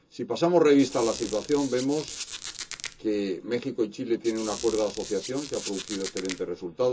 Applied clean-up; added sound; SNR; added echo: none; Squeak; 12 dB; reverberation time 0.2 s.